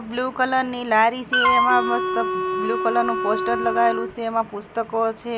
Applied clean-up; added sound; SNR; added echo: none; Wind instrument, woodwind instrument; 0 dB; none.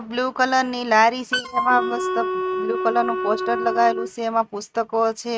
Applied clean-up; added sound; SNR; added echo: neural mask model RNNoise.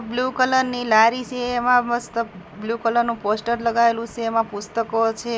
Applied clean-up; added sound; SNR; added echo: none; none; none; none.